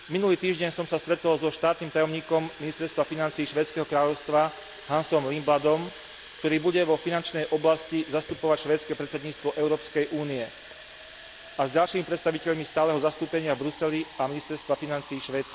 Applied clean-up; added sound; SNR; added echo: none; Fill (with liquid) / Water tap, faucet; 16 dB; none.